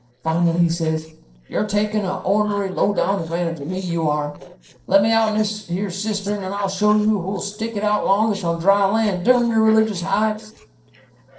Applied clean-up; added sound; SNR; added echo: neural separator model SepFormer DNS4.